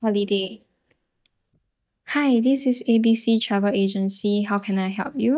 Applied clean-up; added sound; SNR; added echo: neural mask model DeepFilterNet 3.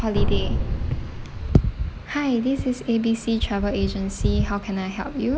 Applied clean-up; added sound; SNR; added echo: none; Drum; 4 dB; none.